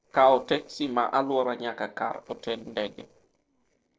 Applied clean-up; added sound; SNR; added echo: neural separator model SepFormer DNS4.